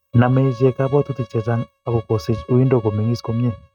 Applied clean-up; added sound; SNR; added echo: neural mask model RNNoise.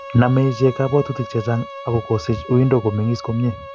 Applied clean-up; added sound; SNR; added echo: none; Bowed string instrument; 15 dB; none.